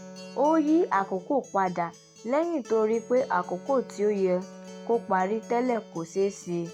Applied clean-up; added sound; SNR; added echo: none; Bowed string instrument + Acoustic guitar; 18 dB; none.